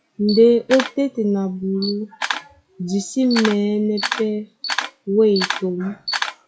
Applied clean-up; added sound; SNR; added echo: classical method WPE with log-MMSE.